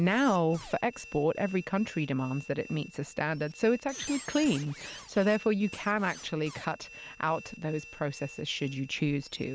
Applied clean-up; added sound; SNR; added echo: none; Squeak; 17 dB; none.